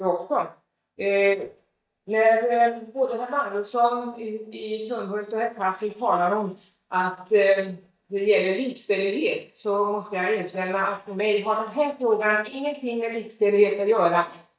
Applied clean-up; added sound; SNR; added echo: neural mask model DeepFilterNet 3.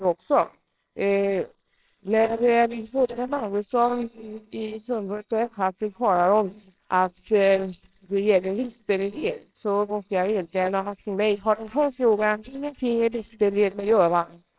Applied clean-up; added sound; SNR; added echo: neural separator model SepFormer WHAMR!.